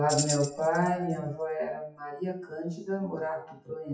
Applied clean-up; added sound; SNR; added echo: classical method WPE with log-MMSE.